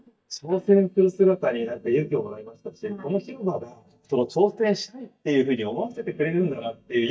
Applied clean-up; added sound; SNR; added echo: neural mask model DeepFilterNet 3.